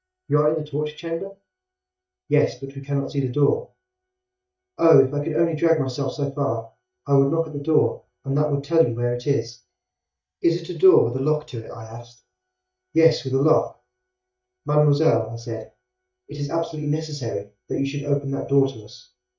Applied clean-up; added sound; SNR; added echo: neural mask model DeepFilterNet 3.